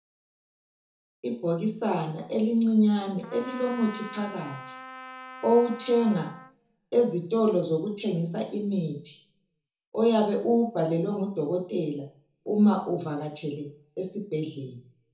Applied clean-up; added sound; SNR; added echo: none; Trumpet; 15 dB; reverberation time 0.7 s.